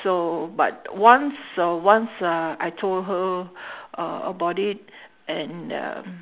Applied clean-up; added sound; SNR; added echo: none; none; none; none.